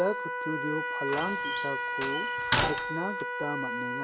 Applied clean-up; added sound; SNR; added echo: none; Trumpet + Slam; -3 dB; none.